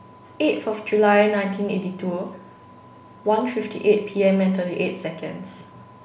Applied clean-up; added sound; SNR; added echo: none; none; none; none.